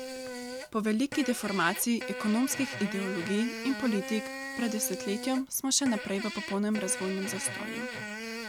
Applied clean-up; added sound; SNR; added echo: none; Fart; 8 dB; none.